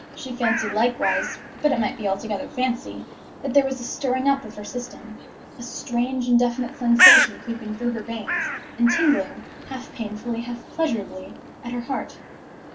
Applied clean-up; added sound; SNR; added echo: none; Bird; 2 dB; reverberation time 0.2 s.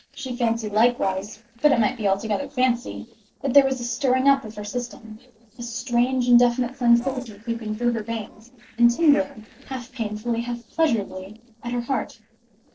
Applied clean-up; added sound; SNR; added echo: neural separator model SepFormer DNS4.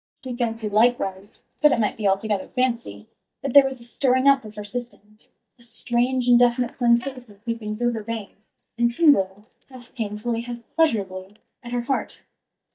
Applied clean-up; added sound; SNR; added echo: neural mask model DeepFilterNet 3.